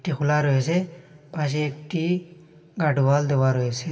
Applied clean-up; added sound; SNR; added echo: none; none; none; reverberation time 2.8 s.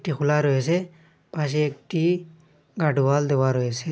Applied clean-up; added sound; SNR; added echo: none; none; none; none.